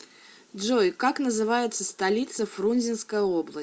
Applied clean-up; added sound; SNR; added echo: none; none; none; none.